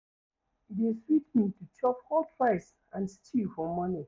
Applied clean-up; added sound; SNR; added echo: none; none; none; none.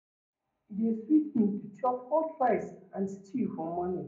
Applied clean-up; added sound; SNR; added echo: none; none; none; reverberation time 0.5 s.